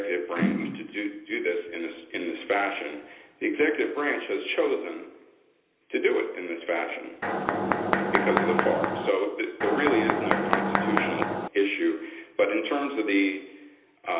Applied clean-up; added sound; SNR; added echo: none; Mechanisms; -2 dB; reverberation time 0.8 s.